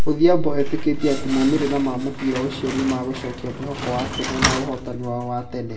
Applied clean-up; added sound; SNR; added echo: none; Slam; 10 dB; reverberation time 0.6 s.